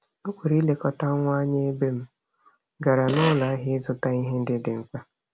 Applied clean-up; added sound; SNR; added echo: none; Fart; 9 dB; none.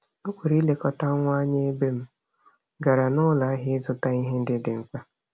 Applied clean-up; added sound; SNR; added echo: none; none; none; none.